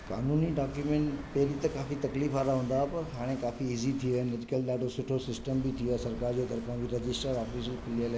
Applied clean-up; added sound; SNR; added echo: none; Walk, footsteps / Waves, surf / Wind; 13 dB; none.